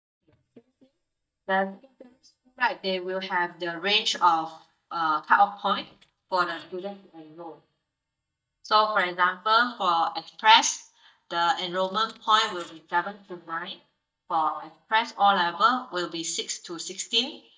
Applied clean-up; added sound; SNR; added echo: neural mask model DeepFilterNet 3.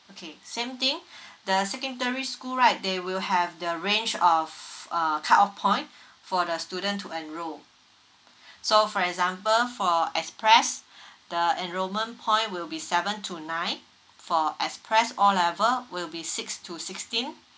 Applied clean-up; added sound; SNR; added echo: none; none; none; none.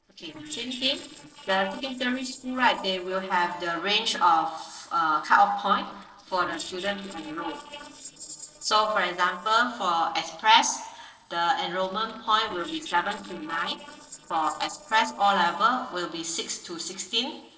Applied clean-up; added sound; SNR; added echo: neural separator model SepFormer DNS4.